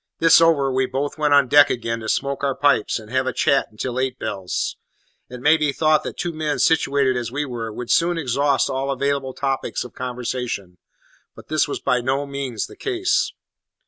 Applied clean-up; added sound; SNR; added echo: none; none; none; none.